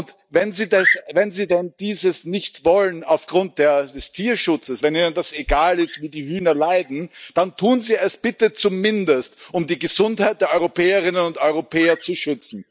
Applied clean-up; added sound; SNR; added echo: neural mask model DeepFilterNet 3.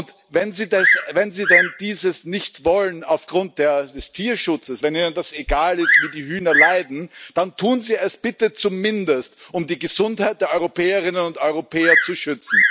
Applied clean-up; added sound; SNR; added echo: none; Bird vocalization, bird call, bird song; 3 dB; none.